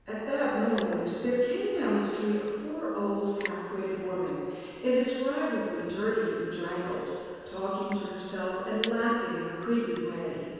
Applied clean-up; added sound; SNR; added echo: none; Crushing; 16 dB; reverberation time 1.9 s.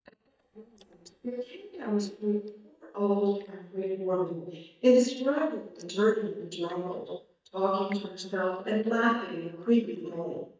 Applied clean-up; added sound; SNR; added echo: neural mask model DeepFilterNet 3.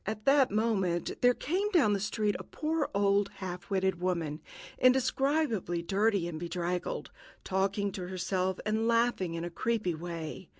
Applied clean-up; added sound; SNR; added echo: none; none; none; none.